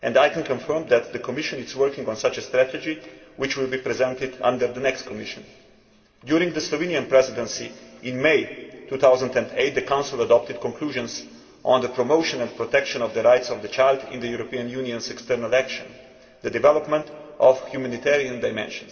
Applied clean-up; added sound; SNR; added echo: none; none; none; reverberation time 1.8 s.